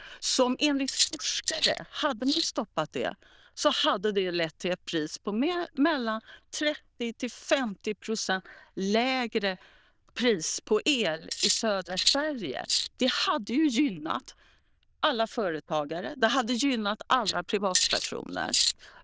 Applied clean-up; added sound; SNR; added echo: neural diffusion model UNIVERSE++.